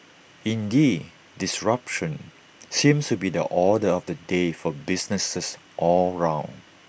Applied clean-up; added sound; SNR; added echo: none; none; none; none.